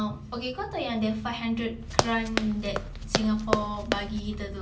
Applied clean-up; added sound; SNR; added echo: none; Run; 1 dB; reverberation time 0.3 s.